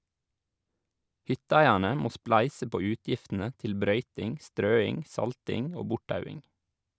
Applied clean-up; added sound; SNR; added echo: none; none; none; none.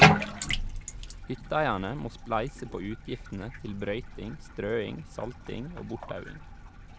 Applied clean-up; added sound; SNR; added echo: none; Bathtub (filling or washing); -4 dB; none.